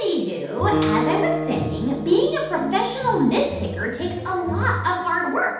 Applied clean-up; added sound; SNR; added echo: none; Acoustic guitar; 8 dB; reverberation time 0.8 s.